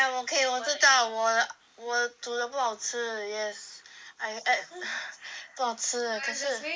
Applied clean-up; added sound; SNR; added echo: neural mask model Resemble Enhance denoiser.